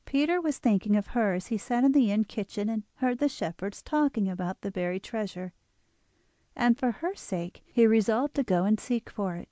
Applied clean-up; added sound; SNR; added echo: none; none; none; none.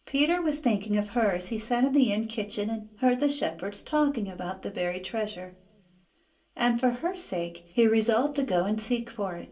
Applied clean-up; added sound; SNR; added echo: none; none; none; reverberation time 0.2 s.